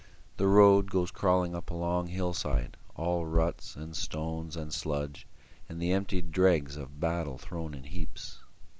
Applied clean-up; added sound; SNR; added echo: none; Bass drum; 3 dB; none.